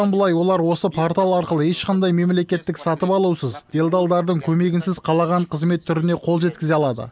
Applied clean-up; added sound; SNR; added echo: none; none; none; none.